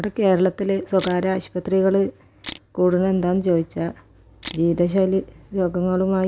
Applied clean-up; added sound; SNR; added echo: none; Camera; 17 dB; none.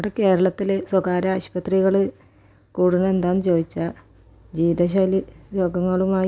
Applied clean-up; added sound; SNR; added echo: none; none; none; none.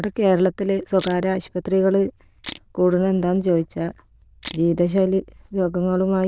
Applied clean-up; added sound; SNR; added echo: neural diffusion model UNIVERSE++.